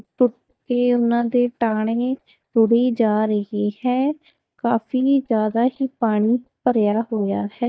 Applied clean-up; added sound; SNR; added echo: neural mask model DeepFilterNet 3.